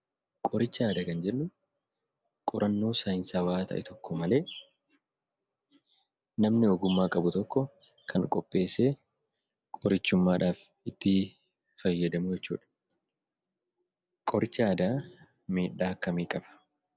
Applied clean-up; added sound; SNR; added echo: none; none; none; none.